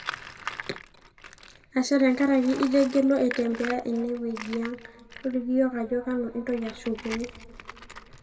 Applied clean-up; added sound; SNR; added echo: none; Tools; 14 dB; reverberation time 1.4 s.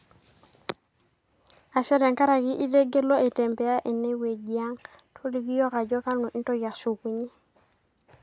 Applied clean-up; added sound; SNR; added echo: none; none; none; none.